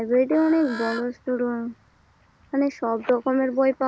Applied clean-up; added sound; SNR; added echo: none; Bird / Fowl; 19 dB; none.